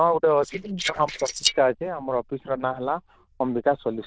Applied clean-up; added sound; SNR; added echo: neural diffusion model UNIVERSE++.